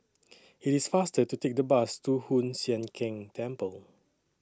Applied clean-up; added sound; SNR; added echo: none; none; none; none.